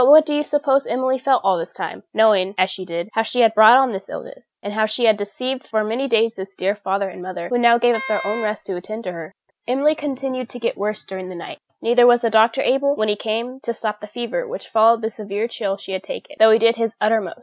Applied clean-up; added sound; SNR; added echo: none; Wind instrument, woodwind instrument; 13 dB; none.